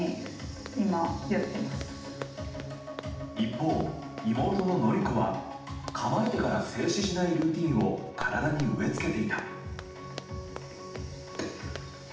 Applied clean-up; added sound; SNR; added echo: none; Run; 18 dB; reverberation time 0.8 s.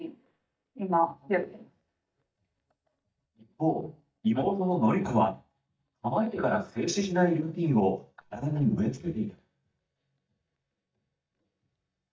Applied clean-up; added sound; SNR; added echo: neural mask model DeepFilterNet 3.